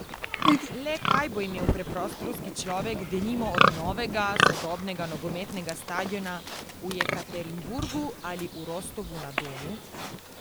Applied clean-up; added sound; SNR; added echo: none; Livestock, farm animals, working animals; -3 dB; none.